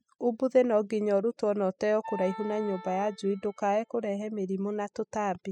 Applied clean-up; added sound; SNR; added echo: classical method spectral subtraction.